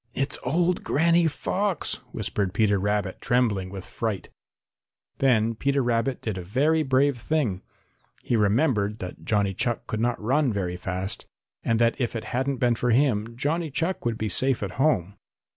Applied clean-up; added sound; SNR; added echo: none; none; none; none.